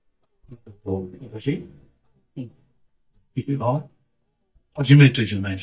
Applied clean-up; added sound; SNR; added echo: neural mask model DeepFilterNet 3.